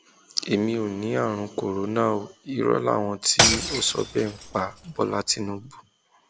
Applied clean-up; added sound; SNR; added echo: none; Shatter / Crushing; 0 dB; none.